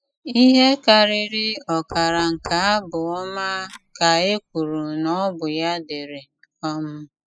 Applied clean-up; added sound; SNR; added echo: classical method spectral subtraction.